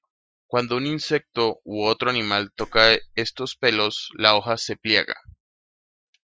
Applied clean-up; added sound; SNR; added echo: classical method Wiener filter.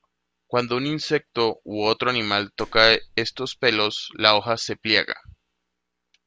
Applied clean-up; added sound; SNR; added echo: none; Clapping; 14 dB; none.